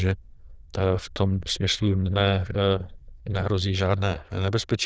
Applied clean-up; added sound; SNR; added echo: neural diffusion model UNIVERSE++.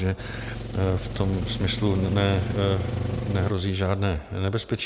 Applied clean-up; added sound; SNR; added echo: none; Engine; 5 dB; none.